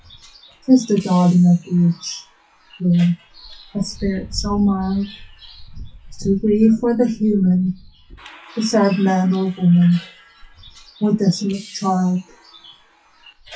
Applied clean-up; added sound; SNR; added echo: classical method WPE with log-MMSE.